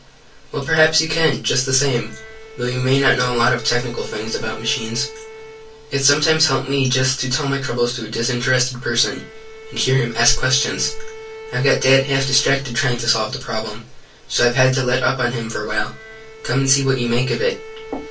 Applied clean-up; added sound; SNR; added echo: none; Bowed string instrument; 19 dB; reverberation time 0.1 s.